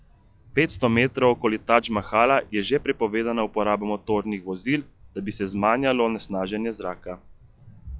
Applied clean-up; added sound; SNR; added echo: classical method log-MMSE.